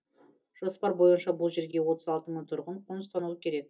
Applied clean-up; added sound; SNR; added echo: none; none; none; reverberation time 0.2 s.